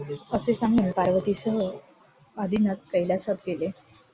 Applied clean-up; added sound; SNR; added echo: none; none; none; none.